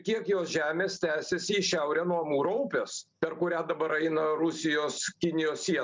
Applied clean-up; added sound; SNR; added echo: none; none; none; none.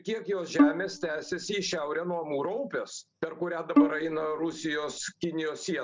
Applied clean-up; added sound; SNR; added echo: none; Bowed string instrument; -3 dB; none.